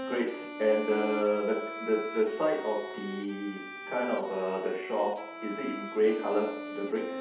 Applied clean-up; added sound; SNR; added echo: none; Bowed string instrument; 9 dB; reverberation time 0.8 s.